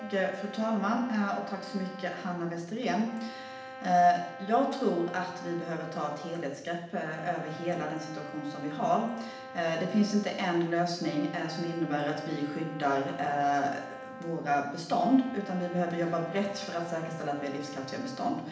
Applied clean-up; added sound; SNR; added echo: none; Brass instrument; 14 dB; reverberation time 0.8 s.